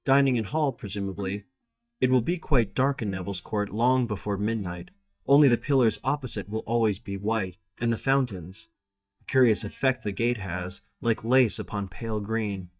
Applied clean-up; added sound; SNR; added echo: neural mask model DeepFilterNet 3.